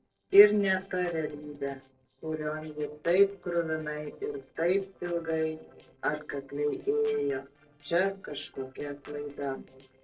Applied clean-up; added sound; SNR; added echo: neural separator model SepFormer DNS4.